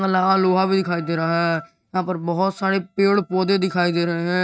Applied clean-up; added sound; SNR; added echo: neural mask model RNNoise.